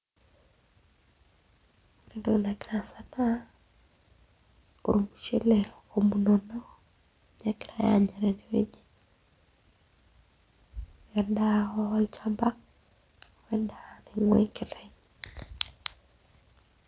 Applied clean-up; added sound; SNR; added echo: none; none; none; none.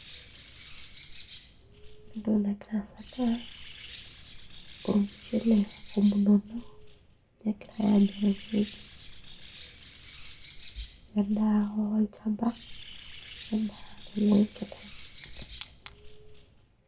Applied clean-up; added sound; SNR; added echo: none; Bird; 17 dB; reverberation time 0.2 s.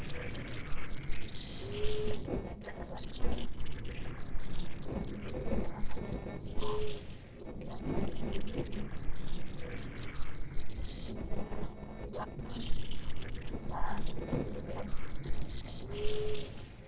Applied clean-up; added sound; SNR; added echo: neural separator model SepFormer DNS4.